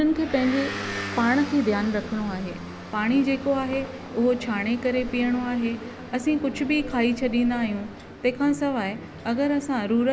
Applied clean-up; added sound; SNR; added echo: none; Motor vehicle (road) / Engine; 13 dB; none.